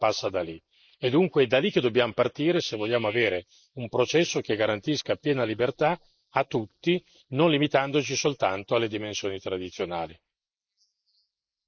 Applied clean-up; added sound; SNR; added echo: neural mask model Resemble Enhance denoiser.